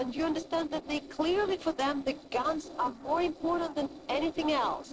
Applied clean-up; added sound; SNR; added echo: neural separator model SepFormer DNS4.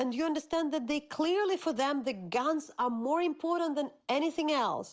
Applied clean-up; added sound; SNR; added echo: none; none; none; none.